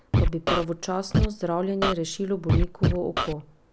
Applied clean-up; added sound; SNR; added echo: none; Scratching (performance technique); -3 dB; none.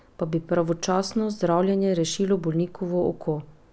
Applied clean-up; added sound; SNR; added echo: none; none; none; none.